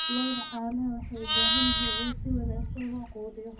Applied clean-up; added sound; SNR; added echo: none; Livestock, farm animals, working animals; -3 dB; reverberation time 0.3 s.